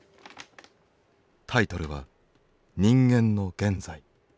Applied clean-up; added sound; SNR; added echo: none; none; none; none.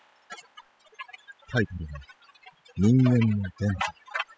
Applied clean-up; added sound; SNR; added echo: classical method spectral subtraction.